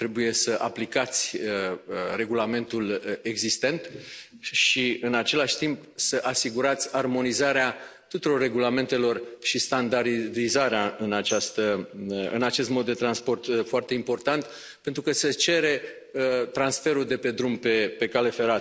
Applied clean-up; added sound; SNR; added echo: none; Tambourine; 17 dB; none.